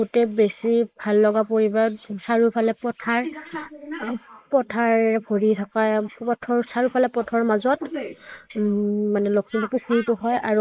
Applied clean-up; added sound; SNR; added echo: neural mask model Resemble Enhance denoiser.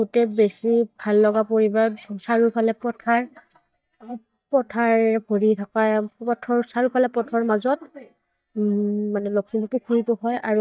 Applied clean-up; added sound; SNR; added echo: neural mask model DeepFilterNet 3.